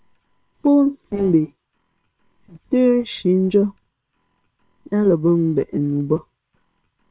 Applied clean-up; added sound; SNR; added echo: neural separator model SepFormer WHAM!.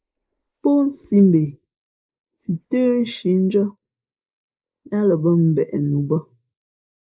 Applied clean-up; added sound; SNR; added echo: neural mask model Resemble Enhance denoiser.